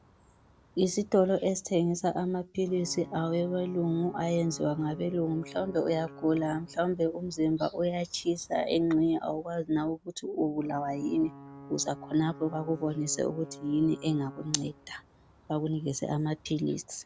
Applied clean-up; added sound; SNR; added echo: none; Alarm / Ocean / Boat, Water vehicle; 20 dB; none.